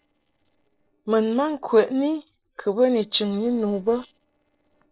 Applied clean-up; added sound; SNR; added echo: neural separator model SepFormer DNS4.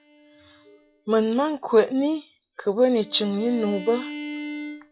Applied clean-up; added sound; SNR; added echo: classical method log-MMSE.